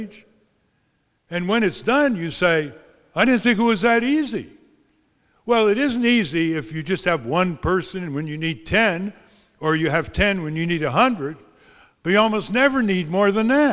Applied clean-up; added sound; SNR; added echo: none; none; none; none.